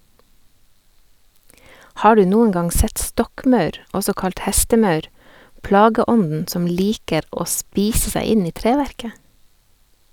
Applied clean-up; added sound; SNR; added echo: none; none; none; none.